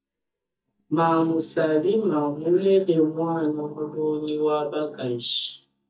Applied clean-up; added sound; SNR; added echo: neural mask model DeepFilterNet 3.